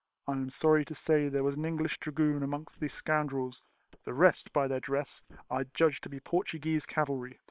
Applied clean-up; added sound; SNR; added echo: neural separator model SepFormer WHAM!.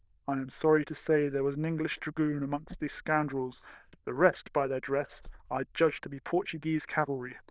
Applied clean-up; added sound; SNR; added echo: neural diffusion model UNIVERSE++.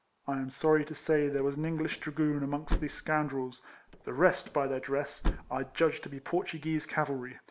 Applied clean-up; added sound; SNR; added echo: none; Slam / Car; 6 dB; none.